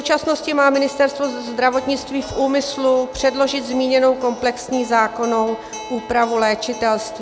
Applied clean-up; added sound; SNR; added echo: none; Acoustic guitar; 17 dB; none.